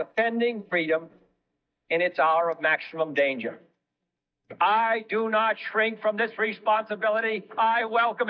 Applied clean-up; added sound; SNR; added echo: neural mask model DeepFilterNet 3.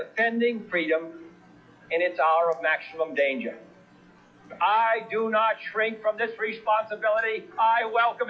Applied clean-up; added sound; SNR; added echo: classical method log-MMSE.